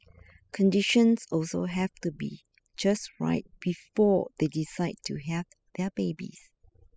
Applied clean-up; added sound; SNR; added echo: classical method spectral subtraction.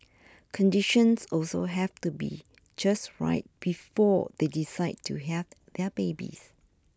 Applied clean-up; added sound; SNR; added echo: none; none; none; none.